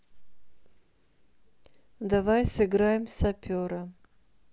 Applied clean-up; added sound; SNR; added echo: none; none; none; none.